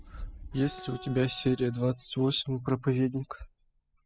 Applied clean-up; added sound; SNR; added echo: classical method spectral subtraction.